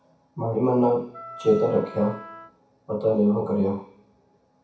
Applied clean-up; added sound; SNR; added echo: none; Wind instrument, woodwind instrument; 16 dB; reverberation time 0.7 s.